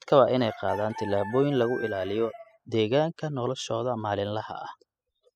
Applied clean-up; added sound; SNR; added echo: classical method spectral subtraction.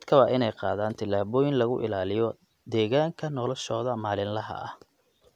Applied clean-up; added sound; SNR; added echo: none; none; none; none.